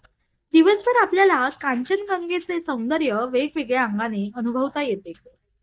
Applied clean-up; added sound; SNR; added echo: neural mask model DeepFilterNet 3.